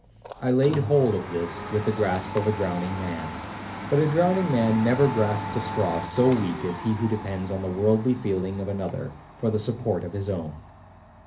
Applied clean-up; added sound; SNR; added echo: none; Domestic sounds, home sounds; 10 dB; reverberation time 0.3 s.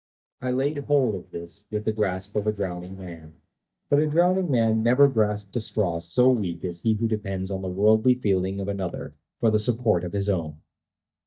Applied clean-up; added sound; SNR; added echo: neural mask model DeepFilterNet 3.